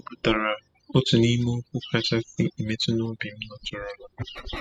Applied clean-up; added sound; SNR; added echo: classical method spectral subtraction.